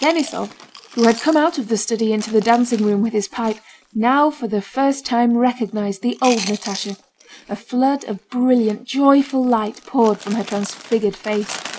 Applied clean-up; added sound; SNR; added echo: none; Chewing, mastication; 17 dB; none.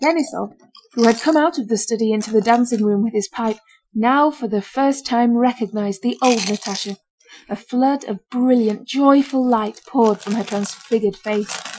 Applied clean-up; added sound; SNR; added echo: classical method Wiener filter.